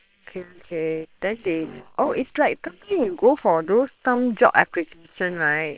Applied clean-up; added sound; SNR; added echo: neural separator model SepFormer WHAM!.